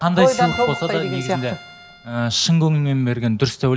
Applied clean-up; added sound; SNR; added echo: none; Bowed string instrument; 15 dB; none.